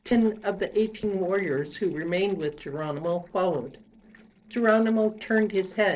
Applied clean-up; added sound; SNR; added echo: neural separator model SepFormer DNS4.